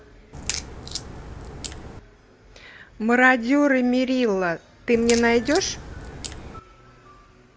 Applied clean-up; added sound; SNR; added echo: none; Crack; 10 dB; none.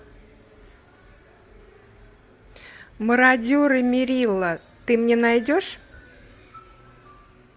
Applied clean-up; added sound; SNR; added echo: none; none; none; none.